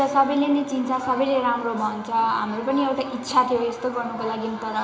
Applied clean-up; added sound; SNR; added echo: none; none; none; reverberation time 0.8 s.